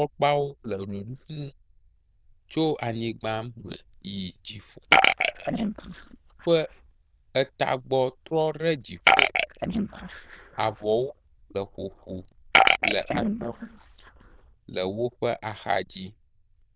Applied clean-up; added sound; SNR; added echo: neural diffusion model UNIVERSE++.